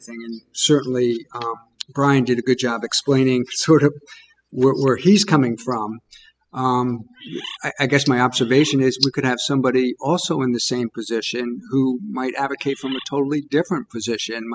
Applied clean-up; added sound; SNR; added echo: classical method spectral subtraction.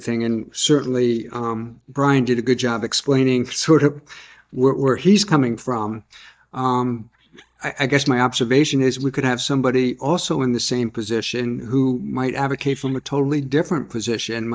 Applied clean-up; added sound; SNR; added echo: neural mask model DeepFilterNet 3.